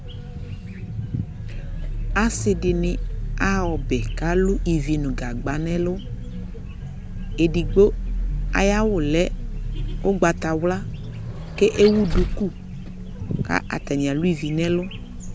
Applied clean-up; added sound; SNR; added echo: none; Vehicle; 4 dB; none.